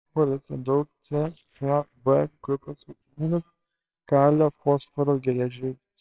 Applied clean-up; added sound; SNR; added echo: neural separator model SepFormer WHAMR!.